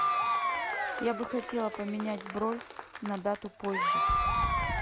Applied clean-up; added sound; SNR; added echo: none; Applause / Crowd / Cheering; -3 dB; none.